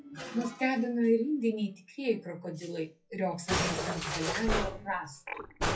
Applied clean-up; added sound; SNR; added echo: classical method WPE with log-MMSE.